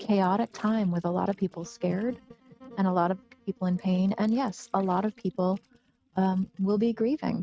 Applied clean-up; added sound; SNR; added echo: neural mask model RNNoise.